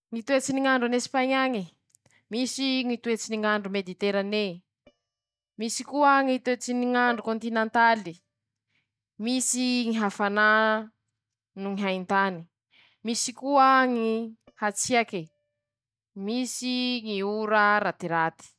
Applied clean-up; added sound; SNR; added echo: neural mask model DeepFilterNet 3.